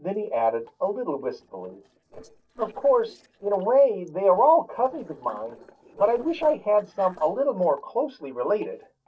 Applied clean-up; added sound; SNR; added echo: neural separator model SepFormer DNS4.